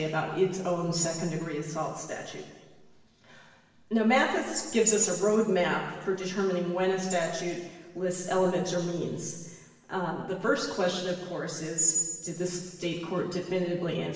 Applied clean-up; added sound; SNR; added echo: none; none; none; reverberation time 1.2 s.